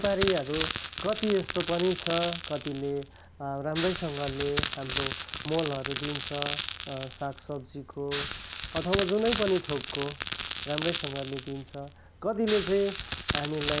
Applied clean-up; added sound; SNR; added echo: none; Crackle; 5 dB; none.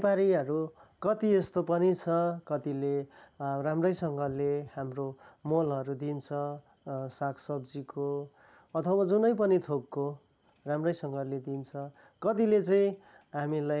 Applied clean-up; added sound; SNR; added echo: none; none; none; none.